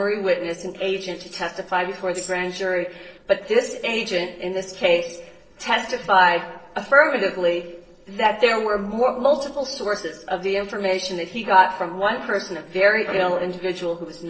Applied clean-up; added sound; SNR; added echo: neural separator model SepFormer DNS4.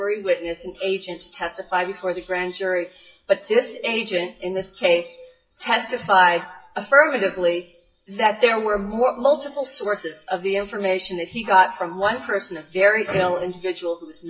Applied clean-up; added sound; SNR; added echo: classical method WPE with log-MMSE.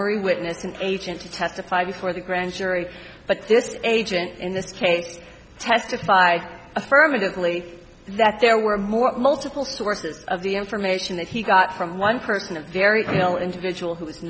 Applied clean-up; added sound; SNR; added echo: none; none; none; none.